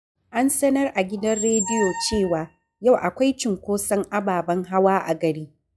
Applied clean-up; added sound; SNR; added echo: classical method log-MMSE.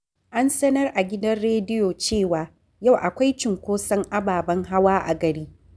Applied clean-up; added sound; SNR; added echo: none; none; none; none.